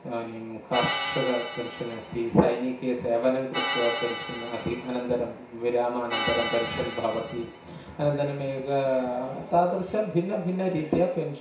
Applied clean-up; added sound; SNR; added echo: none; Organ; 6 dB; reverberation time 0.6 s.